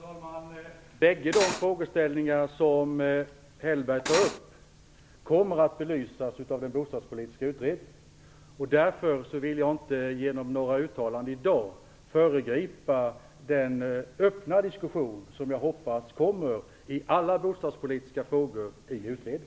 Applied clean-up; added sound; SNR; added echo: none; Cutlery, silverware; 2 dB; none.